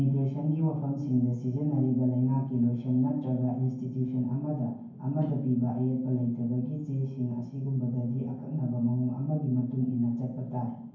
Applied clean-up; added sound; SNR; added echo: none; none; none; reverberation time 0.9 s.